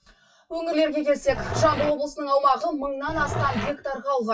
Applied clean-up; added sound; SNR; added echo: classical method WPE with log-MMSE.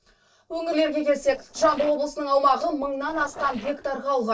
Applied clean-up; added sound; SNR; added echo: neural separator model SepFormer DNS4.